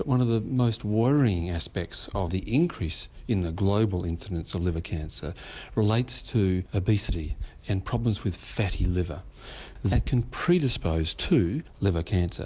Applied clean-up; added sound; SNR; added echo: none; none; none; none.